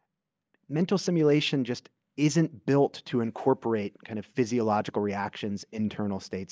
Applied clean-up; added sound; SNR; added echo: neural mask model Resemble Enhance denoiser.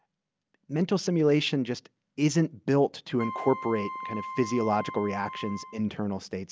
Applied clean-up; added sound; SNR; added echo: none; Wind instrument, woodwind instrument; 11 dB; none.